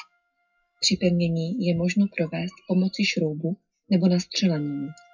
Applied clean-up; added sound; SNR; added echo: classical method WPE with log-MMSE.